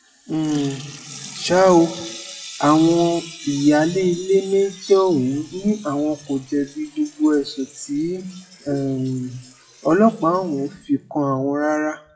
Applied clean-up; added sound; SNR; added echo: classical method WPE with log-MMSE.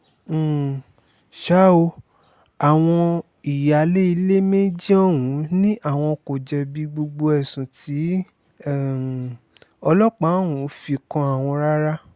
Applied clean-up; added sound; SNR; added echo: none; none; none; none.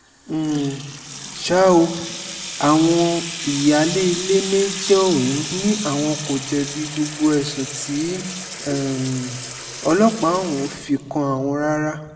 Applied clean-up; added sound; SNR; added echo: none; Sink (filling or washing) / Water tap, faucet; 10 dB; reverberation time 1.0 s.